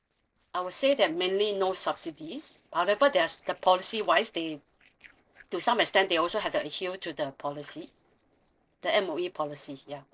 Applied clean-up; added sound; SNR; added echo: neural separator model SepFormer DNS4.